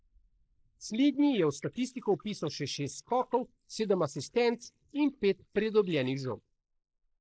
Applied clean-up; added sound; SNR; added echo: neural mask model Resemble Enhance denoiser.